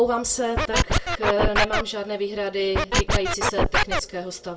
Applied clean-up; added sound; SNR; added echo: none; Scratching (performance technique); -4 dB; reverberation time 0.2 s.